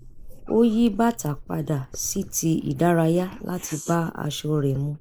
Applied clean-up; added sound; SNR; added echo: neural mask model Resemble Enhance denoiser.